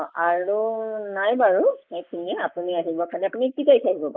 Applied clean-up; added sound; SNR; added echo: neural mask model Resemble Enhance denoiser.